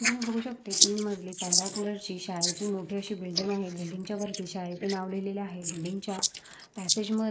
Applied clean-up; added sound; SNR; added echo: neural mask model Resemble Enhance denoiser.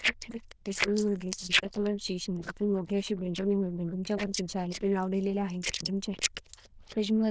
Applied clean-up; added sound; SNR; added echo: neural diffusion model UNIVERSE++.